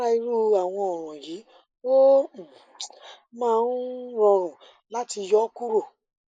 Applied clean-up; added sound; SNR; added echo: neural mask model Resemble Enhance denoiser.